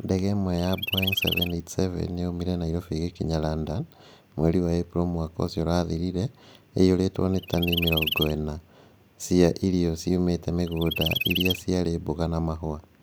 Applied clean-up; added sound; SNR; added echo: none; Chirp, tweet; 4 dB; none.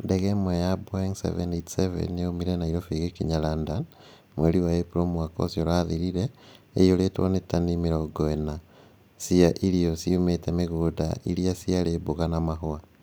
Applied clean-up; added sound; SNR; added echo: none; none; none; none.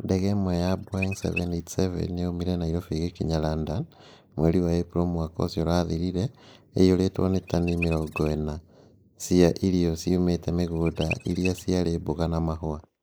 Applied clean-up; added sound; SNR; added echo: neural mask model Resemble Enhance denoiser.